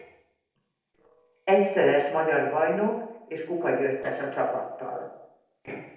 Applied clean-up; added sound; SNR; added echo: neural separator model SepFormer DNS4.